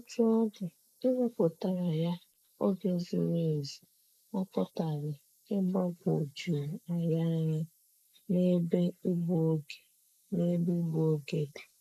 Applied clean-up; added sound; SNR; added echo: neural mask model Resemble Enhance denoiser.